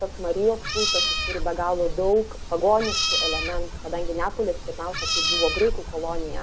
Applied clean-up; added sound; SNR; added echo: none; Meow; 1 dB; none.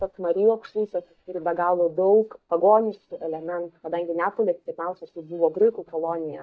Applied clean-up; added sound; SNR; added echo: neural mask model DeepFilterNet 3.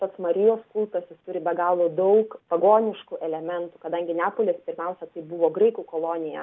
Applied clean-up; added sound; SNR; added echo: none; none; none; none.